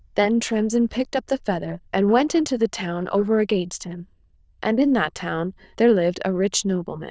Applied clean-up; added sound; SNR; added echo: neural diffusion model UNIVERSE++.